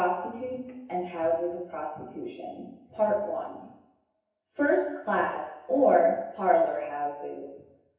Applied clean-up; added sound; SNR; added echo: none; none; none; reverberation time 0.9 s.